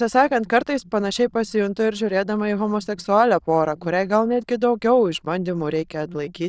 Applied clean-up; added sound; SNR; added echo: neural diffusion model UNIVERSE++.